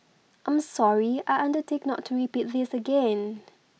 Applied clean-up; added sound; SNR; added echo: none; none; none; none.